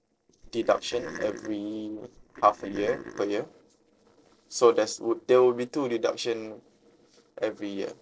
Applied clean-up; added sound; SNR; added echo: neural separator model SepFormer DNS4.